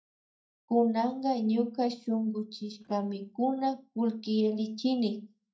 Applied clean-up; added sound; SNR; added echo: neural mask model DeepFilterNet 3.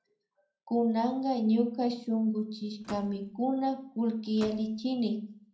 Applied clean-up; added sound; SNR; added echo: none; Slam / Microwave oven; 18 dB; reverberation time 0.6 s.